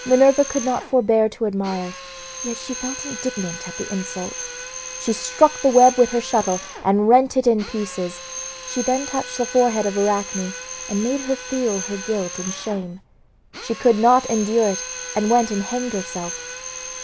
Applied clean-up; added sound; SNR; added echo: none; Drill; 12 dB; none.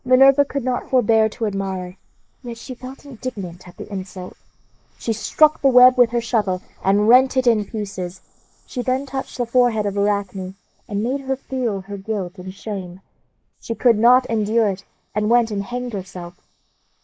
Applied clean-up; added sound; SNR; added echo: neural mask model Resemble Enhance denoiser.